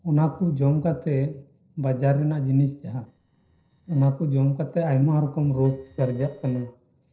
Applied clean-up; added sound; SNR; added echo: neural separator model SepFormer DNS4.